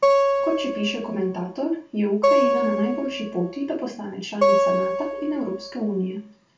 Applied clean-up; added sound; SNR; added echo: none; Acoustic guitar; -3 dB; reverberation time 0.3 s.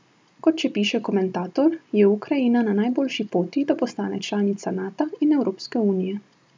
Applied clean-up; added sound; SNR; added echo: none; none; none; none.